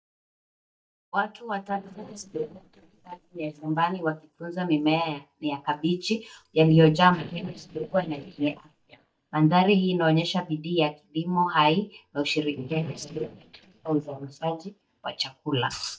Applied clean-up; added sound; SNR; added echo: neural mask model DeepFilterNet 3.